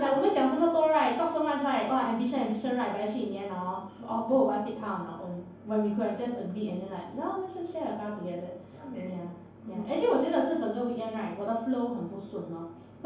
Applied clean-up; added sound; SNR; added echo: none; none; none; reverberation time 0.7 s.